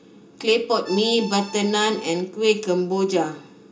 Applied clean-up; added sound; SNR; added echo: none; Accordion; 15 dB; reverberation time 0.2 s.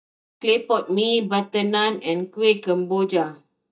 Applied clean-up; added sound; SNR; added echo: neural mask model DeepFilterNet 3.